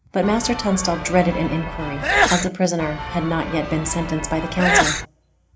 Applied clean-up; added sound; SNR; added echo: none; Sneeze / Church bell; 1 dB; reverberation time 0.4 s.